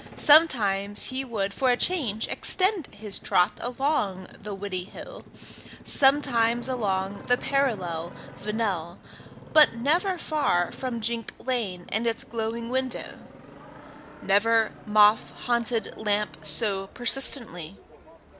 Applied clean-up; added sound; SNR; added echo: none; Motorcycle; 18 dB; none.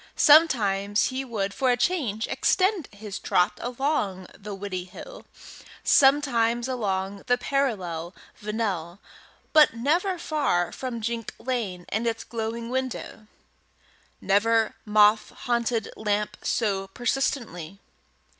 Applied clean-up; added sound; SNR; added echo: none; none; none; none.